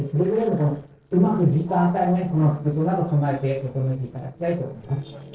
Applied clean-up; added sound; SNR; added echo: neural separator model SepFormer DNS4.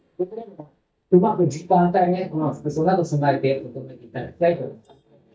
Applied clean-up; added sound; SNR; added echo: neural mask model DeepFilterNet 3.